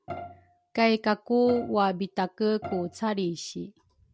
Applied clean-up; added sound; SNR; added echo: none; Bowed string instrument; 15 dB; none.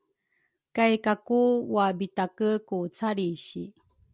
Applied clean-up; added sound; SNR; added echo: none; none; none; none.